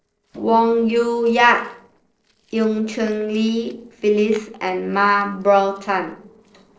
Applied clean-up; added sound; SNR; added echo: neural separator model SepFormer DNS4.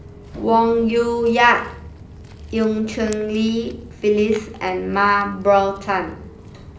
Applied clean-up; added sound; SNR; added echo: none; Walk, footsteps; 18 dB; reverberation time 0.5 s.